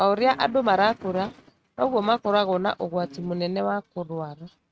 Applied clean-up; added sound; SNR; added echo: neural mask model RNNoise.